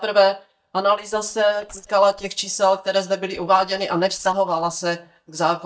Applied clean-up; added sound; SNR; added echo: neural mask model DeepFilterNet 3.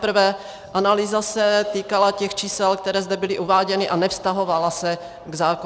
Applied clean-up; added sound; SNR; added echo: none; none; none; none.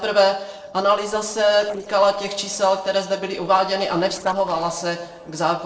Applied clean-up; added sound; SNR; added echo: neural separator model SepFormer DNS4.